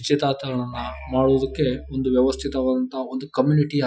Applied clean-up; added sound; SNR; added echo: classical method Wiener filter.